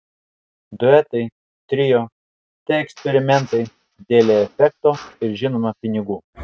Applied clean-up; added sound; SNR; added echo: neural mask model RNNoise.